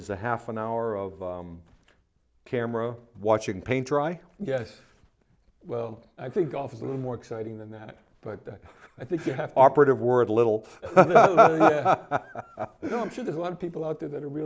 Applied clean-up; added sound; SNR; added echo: none; none; none; none.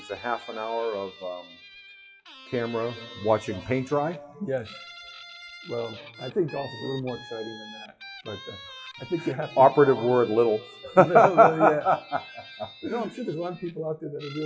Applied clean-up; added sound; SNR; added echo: classical method WPE with log-MMSE.